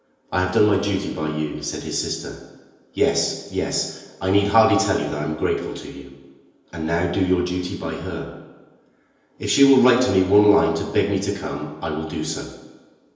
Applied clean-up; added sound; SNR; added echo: none; none; none; reverberation time 1.0 s.